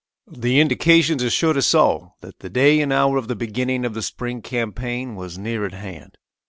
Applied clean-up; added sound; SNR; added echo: none; none; none; none.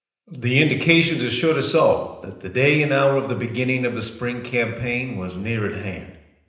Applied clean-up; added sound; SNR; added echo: none; none; none; reverberation time 0.9 s.